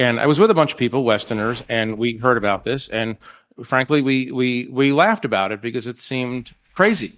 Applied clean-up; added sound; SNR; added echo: neural mask model DeepFilterNet 3.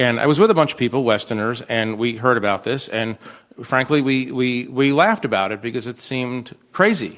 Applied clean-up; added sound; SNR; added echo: none; none; none; none.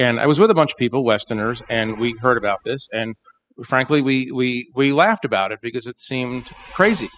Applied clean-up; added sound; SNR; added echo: classical method spectral subtraction.